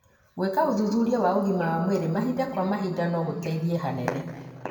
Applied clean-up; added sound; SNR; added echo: none; none; none; reverberation time 2.1 s.